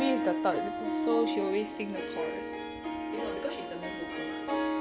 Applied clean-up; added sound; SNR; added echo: none; Harp; -1 dB; none.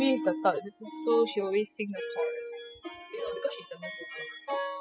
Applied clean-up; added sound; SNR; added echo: classical method spectral subtraction.